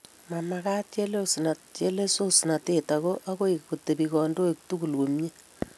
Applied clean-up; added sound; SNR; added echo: none; none; none; none.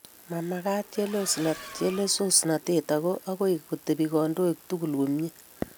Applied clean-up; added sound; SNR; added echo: none; Accelerating, revving, vroom; 16 dB; none.